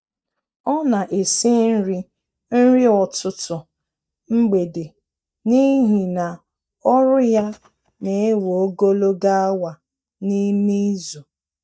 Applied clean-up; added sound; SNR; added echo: neural mask model DeepFilterNet 3.